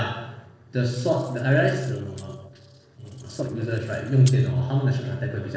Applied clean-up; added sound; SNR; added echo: neural separator model SepFormer DNS4.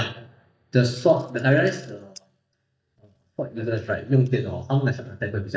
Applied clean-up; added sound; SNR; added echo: neural mask model DeepFilterNet 3.